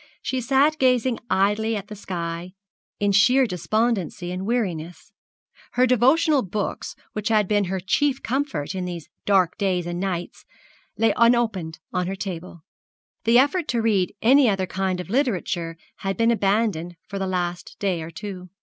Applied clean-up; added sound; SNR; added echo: none; none; none; none.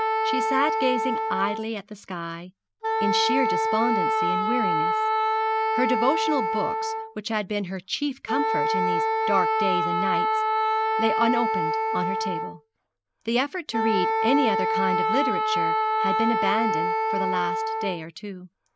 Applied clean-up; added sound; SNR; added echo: none; Wind instrument, woodwind instrument; -4 dB; none.